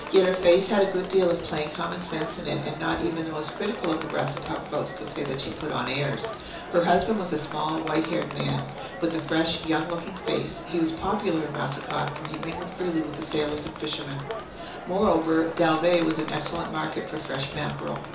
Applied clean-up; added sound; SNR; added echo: none; Crowd; 10 dB; reverberation time 0.7 s.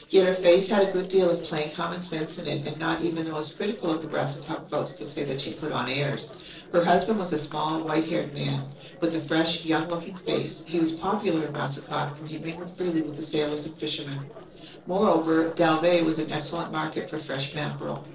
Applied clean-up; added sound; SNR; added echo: neural separator model SepFormer DNS4.